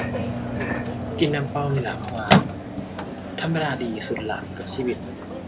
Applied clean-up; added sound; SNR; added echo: none; Microwave oven; -2 dB; none.